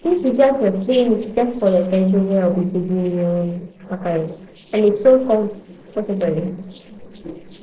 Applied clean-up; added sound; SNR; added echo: neural separator model SepFormer DNS4.